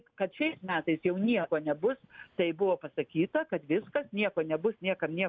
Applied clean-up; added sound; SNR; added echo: none; none; none; none.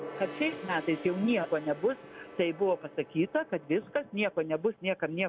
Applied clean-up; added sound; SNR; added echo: none; Gong; 15 dB; none.